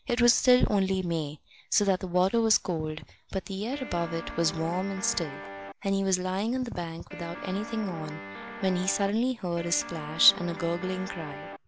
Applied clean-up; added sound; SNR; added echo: none; Guitar; 11 dB; none.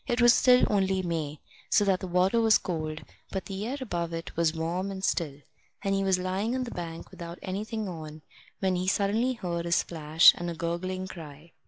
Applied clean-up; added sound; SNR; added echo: none; none; none; none.